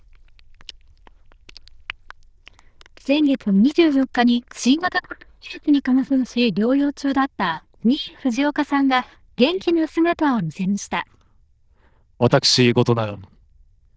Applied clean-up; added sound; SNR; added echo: neural diffusion model UNIVERSE++.